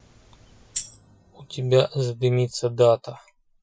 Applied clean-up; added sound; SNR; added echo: classical method Wiener filter.